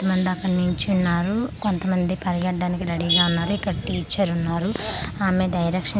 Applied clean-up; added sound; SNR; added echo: none; none; none; none.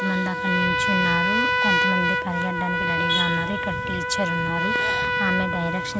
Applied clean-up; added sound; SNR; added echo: none; Trumpet; -3 dB; none.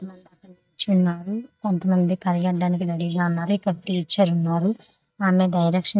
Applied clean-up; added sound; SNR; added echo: neural mask model DeepFilterNet 3.